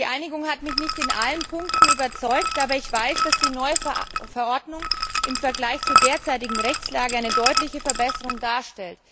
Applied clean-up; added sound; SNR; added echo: none; Liquid; -2 dB; none.